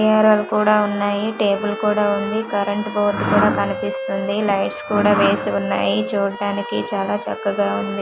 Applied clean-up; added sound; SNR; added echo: none; Bowed string instrument; 11 dB; none.